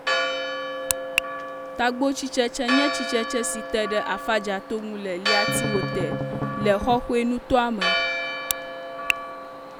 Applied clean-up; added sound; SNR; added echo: none; Church bell + Strum; 2 dB; none.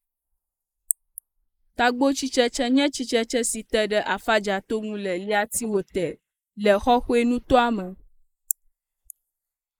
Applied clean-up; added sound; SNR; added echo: neural mask model Resemble Enhance denoiser.